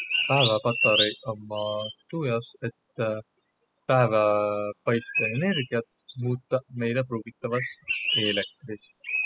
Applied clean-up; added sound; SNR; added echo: classical method spectral subtraction.